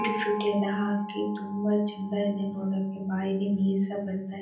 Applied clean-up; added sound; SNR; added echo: none; Gong; 12 dB; reverberation time 0.6 s.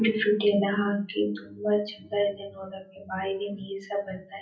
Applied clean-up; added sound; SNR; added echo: classical method WPE with log-MMSE.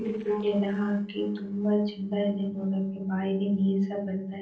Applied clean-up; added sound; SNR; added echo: neural separator model SepFormer DNS4.